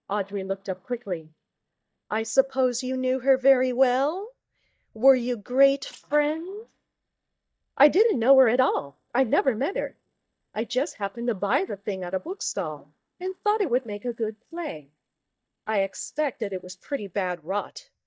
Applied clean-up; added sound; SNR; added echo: neural mask model DeepFilterNet 3.